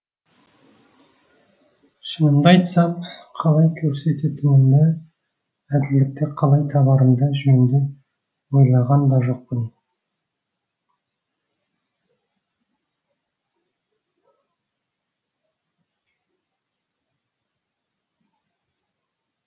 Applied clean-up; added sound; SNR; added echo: none; none; none; none.